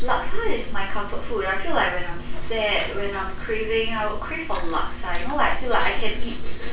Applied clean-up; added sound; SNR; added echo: none; Chewing, mastication; -4 dB; reverberation time 0.3 s.